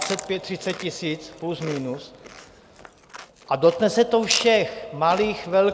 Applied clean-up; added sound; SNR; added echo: none; Chewing, mastication; 13 dB; none.